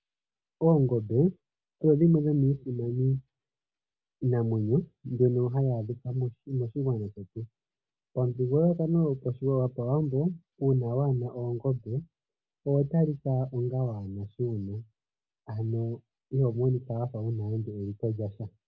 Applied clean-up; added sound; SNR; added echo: none; none; none; none.